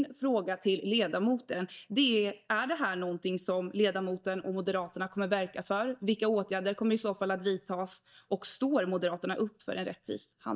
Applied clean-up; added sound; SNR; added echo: neural mask model DeepFilterNet 3.